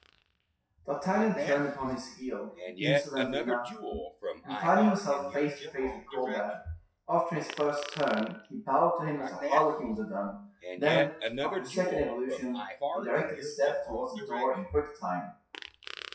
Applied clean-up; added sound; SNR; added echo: classical method WPE with log-MMSE.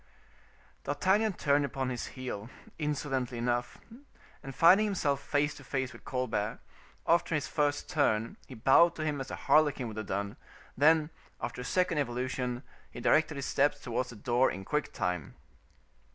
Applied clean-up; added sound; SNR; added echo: none; none; none; none.